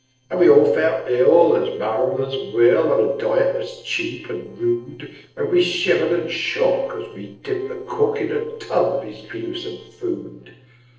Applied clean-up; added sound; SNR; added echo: neural separator model SepFormer DNS4.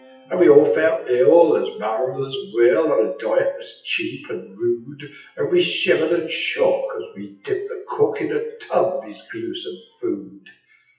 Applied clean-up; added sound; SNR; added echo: classical method WPE with log-MMSE.